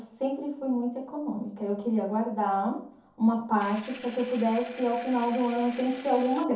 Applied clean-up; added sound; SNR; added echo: none; Engine; 16 dB; reverberation time 0.5 s.